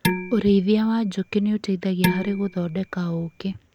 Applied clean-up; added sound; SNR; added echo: none; Dishes, pots, and pans; 7 dB; none.